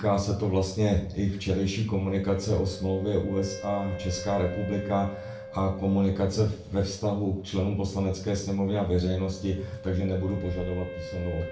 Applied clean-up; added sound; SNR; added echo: none; Wind instrument, woodwind instrument; 15 dB; reverberation time 0.3 s.